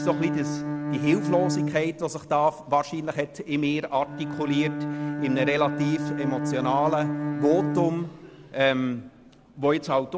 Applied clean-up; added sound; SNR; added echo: none; Bowed string instrument; 5 dB; none.